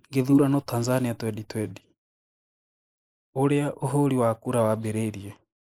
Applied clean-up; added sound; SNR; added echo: neural mask model Resemble Enhance denoiser.